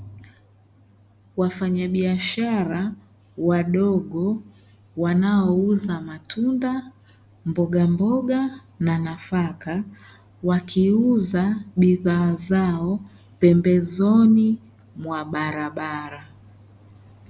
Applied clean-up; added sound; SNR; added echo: none; none; none; none.